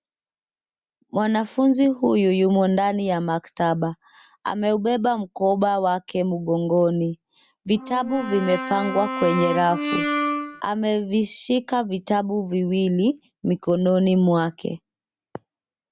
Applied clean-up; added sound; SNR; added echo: none; Brass instrument; 5 dB; none.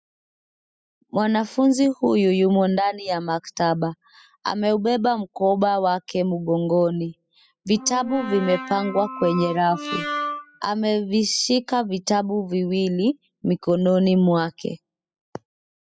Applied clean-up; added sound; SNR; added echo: classical method spectral subtraction.